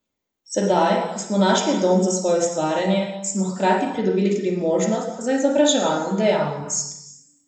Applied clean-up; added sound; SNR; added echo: none; none; none; reverberation time 1.0 s.